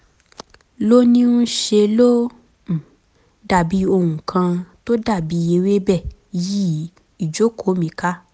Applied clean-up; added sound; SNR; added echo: none; none; none; none.